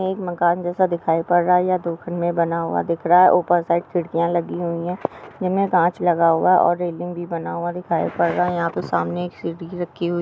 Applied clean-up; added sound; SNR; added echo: none; none; none; none.